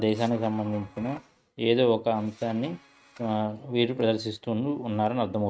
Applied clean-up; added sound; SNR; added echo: neural mask model RNNoise.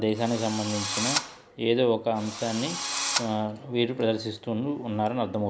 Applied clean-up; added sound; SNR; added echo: none; Drill; 5 dB; none.